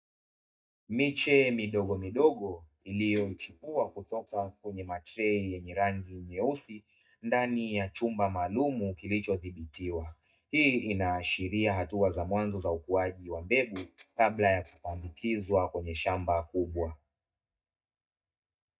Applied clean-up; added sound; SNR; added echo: neural mask model DeepFilterNet 3.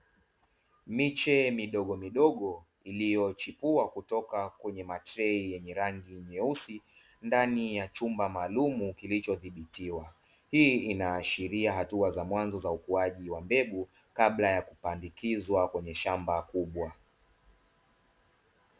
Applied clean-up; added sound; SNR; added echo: none; none; none; none.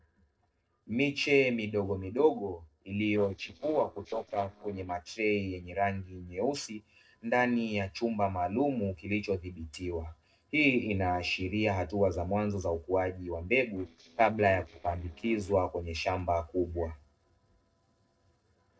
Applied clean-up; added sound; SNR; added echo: neural separator model SepFormer DNS4.